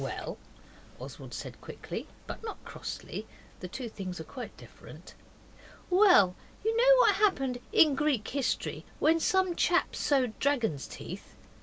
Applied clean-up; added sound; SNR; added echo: none; none; none; none.